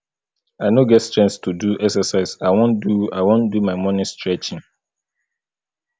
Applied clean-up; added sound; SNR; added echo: none; none; none; none.